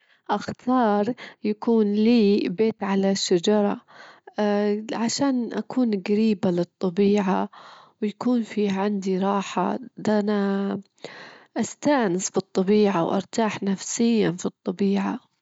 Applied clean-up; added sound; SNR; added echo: none; none; none; none.